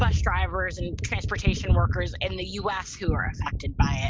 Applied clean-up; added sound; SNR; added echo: none; Gunshot, gunfire; -5 dB; none.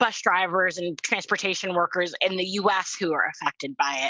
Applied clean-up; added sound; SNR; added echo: none; none; none; none.